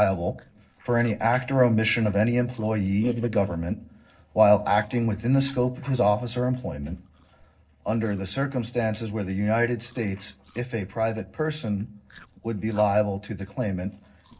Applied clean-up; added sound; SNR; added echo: neural separator model SepFormer DNS4.